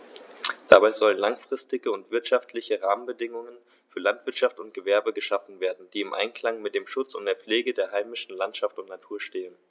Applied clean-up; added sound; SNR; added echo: none; none; none; none.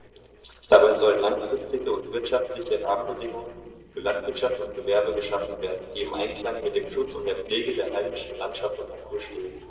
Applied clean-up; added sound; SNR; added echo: neural separator model SepFormer DNS4.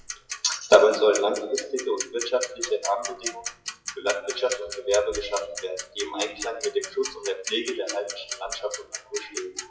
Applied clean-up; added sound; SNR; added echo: classical method WPE with log-MMSE.